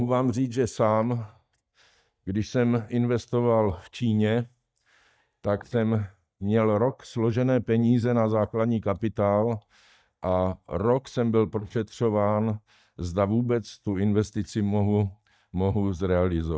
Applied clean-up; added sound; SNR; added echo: neural mask model DeepFilterNet 3.